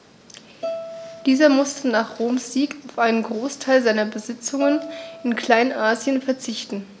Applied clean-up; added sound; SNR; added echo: none; Bowed string instrument; 13 dB; none.